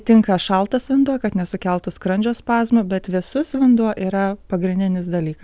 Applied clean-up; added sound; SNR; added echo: none; none; none; none.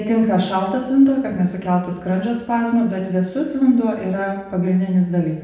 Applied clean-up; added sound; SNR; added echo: none; none; none; reverberation time 0.8 s.